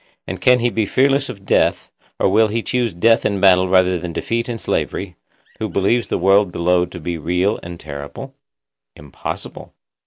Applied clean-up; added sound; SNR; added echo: neural mask model Resemble Enhance denoiser.